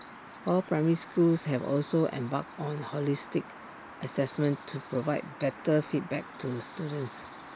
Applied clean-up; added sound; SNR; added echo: none; Chirp, tweet; 16 dB; none.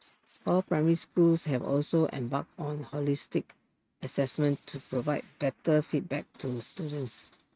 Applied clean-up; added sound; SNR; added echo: neural mask model RNNoise.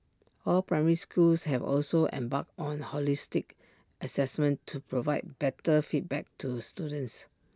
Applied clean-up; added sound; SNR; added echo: none; none; none; none.